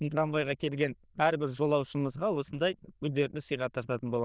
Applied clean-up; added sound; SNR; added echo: neural diffusion model UNIVERSE++.